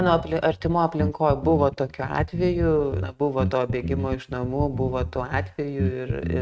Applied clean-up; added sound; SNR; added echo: neural mask model RNNoise.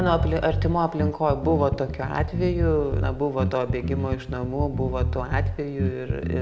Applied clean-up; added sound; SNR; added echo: none; Bass guitar; 1 dB; none.